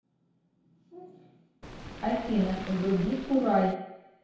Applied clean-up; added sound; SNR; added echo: none; Waves, surf; 12 dB; reverberation time 0.8 s.